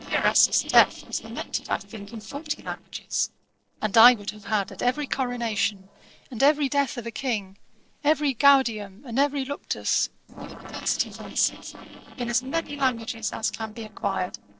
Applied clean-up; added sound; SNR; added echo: neural separator model SepFormer DNS4.